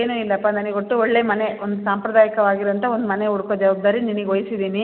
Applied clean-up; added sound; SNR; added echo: none; none; none; none.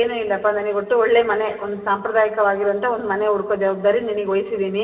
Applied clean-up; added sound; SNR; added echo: none; none; none; reverberation time 2.8 s.